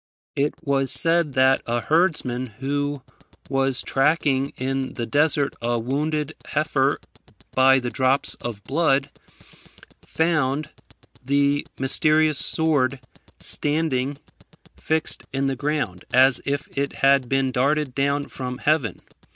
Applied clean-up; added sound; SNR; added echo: neural mask model DeepFilterNet 3.